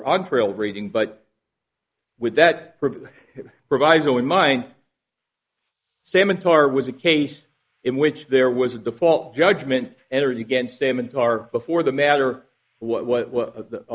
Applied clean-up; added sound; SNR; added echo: neural mask model Resemble Enhance denoiser.